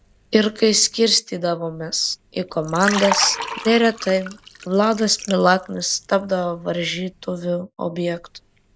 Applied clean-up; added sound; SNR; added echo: none; Liquid; 12 dB; none.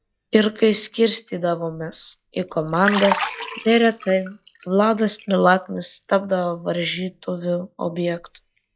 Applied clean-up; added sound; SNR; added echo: classical method log-MMSE.